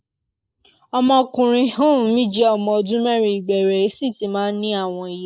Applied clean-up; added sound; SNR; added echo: neural mask model Resemble Enhance denoiser.